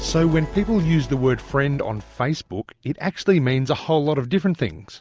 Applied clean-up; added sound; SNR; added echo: none; none; none; none.